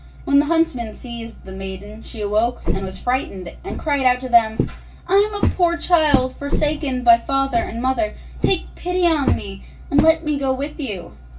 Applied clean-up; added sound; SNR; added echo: none; Walk, footsteps; 4 dB; reverberation time 0.2 s.